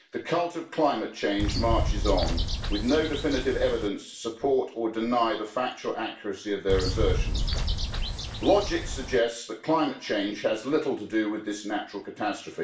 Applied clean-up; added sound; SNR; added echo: none; Bird; 0 dB; reverberation time 0.3 s.